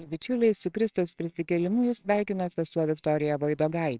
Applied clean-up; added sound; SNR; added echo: neural separator model SepFormer WHAMR!.